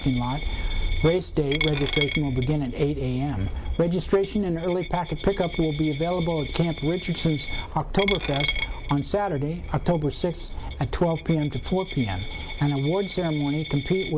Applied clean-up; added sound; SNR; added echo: none; Coin (dropping); 11 dB; none.